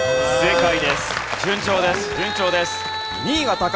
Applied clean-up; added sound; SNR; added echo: none; none; none; none.